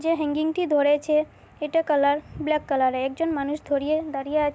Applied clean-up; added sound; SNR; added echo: none; none; none; none.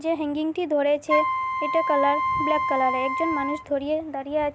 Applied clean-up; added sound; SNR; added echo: none; Wind instrument, woodwind instrument; 1 dB; none.